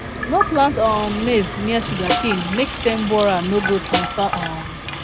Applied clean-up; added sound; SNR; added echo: none; Snare drum + Sink (filling or washing) / Water tap, faucet; 3 dB; none.